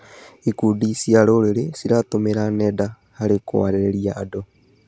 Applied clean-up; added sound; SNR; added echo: none; none; none; none.